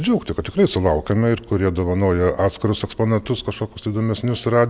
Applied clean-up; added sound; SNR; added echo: none; none; none; none.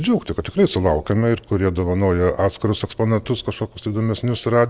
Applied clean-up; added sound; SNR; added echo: neural separator model SepFormer DNS4.